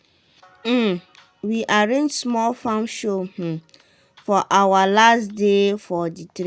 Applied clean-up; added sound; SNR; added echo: none; none; none; none.